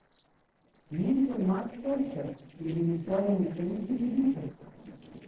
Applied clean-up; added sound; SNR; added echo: neural separator model SepFormer DNS4.